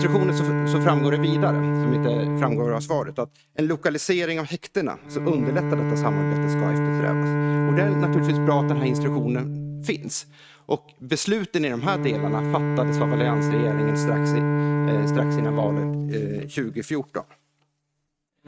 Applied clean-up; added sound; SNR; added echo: neural mask model RNNoise.